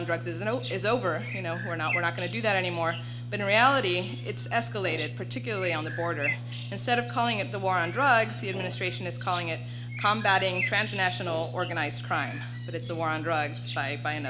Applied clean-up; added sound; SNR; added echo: none; Bird + Fart; 12 dB; none.